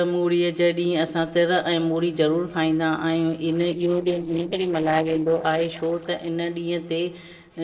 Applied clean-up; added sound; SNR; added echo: neural separator model SepFormer DNS4.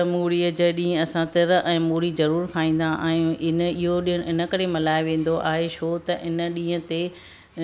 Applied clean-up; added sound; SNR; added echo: none; none; none; none.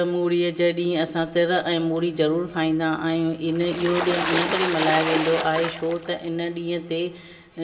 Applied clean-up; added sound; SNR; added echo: none; Water / Splash, splatter; 4 dB; reverberation time 2.2 s.